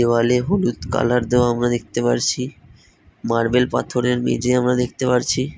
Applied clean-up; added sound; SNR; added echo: none; none; none; none.